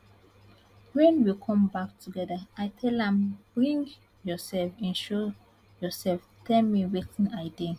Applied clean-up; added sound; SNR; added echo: none; none; none; none.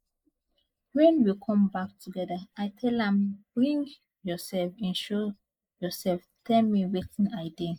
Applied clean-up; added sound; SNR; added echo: neural mask model Resemble Enhance denoiser.